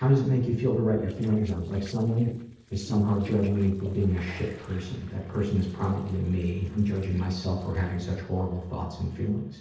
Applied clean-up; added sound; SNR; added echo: neural separator model SepFormer DNS4.